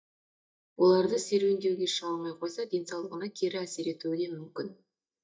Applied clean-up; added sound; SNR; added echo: neural mask model DeepFilterNet 3.